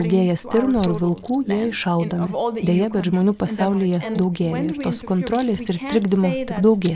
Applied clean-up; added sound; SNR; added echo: none; Chink, clink; 15 dB; none.